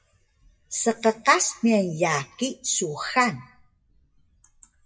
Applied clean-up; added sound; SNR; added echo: classical method WPE with log-MMSE.